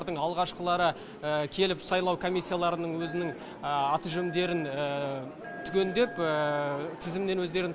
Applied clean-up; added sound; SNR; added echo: none; Telephone; 14 dB; none.